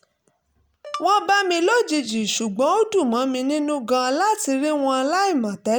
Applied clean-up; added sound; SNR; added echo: none; none; none; none.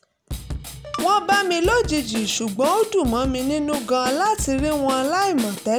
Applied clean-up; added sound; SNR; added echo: none; Drum kit; 10 dB; none.